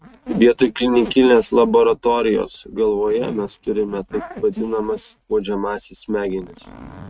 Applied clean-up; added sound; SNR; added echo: neural mask model RNNoise.